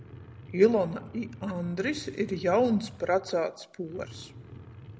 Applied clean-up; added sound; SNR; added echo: none; Truck; 17 dB; none.